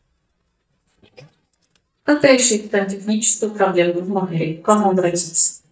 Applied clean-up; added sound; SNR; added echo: neural mask model DeepFilterNet 3.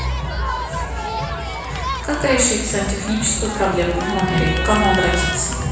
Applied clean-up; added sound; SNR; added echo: none; Crowd; 6 dB; reverberation time 1.0 s.